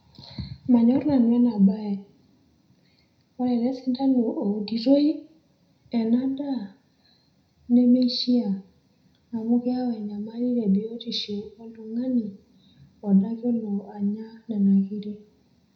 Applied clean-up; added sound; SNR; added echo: none; none; none; reverberation time 0.5 s.